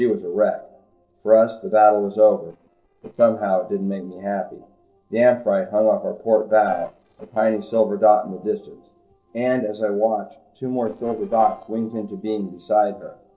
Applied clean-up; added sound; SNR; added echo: neural separator model SepFormer DNS4.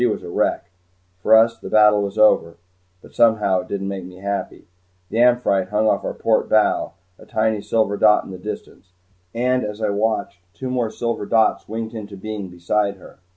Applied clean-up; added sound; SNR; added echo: none; none; none; none.